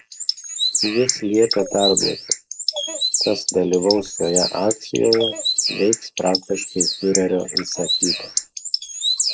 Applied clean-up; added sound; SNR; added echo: neural mask model Resemble Enhance denoiser.